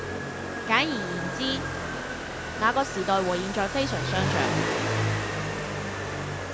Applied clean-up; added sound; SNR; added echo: none; Motorcycle; -1 dB; none.